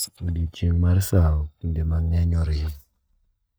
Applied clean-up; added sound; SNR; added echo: neural mask model DeepFilterNet 3.